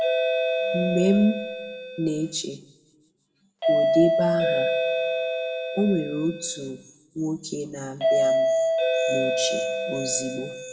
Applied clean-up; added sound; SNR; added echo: none; Doorbell; -3 dB; reverberation time 0.7 s.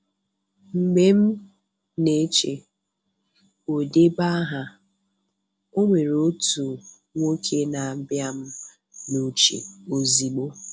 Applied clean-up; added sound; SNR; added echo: none; none; none; none.